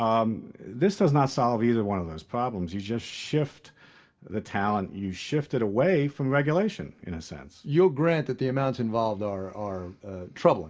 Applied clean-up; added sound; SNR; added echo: none; none; none; reverberation time 0.2 s.